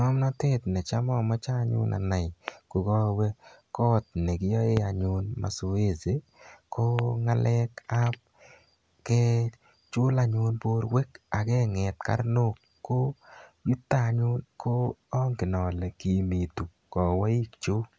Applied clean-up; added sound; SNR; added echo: none; none; none; none.